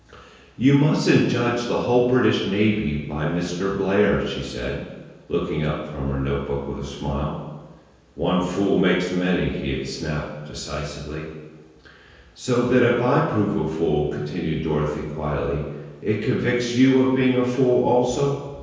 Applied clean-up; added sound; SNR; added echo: none; none; none; reverberation time 1.2 s.